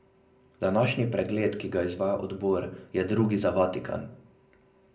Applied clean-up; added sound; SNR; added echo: none; none; none; reverberation time 0.5 s.